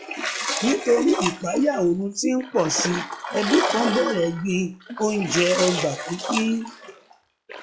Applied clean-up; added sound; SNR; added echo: classical method log-MMSE.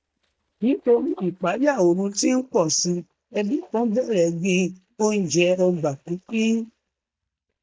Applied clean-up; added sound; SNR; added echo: neural mask model DeepFilterNet 3.